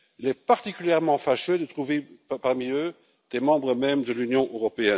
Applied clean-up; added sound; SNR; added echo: none; none; none; none.